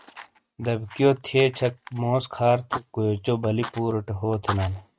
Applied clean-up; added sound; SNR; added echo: neural mask model RNNoise.